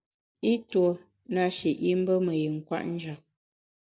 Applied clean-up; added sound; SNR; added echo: none; none; none; none.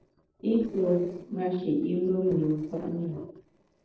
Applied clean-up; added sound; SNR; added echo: neural separator model SepFormer DNS4.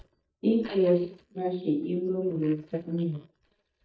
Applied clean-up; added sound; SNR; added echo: neural mask model DeepFilterNet 3.